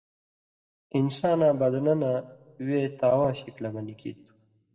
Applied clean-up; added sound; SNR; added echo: none; none; none; reverberation time 0.8 s.